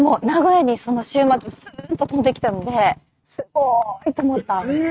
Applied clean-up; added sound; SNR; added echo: neural mask model RNNoise.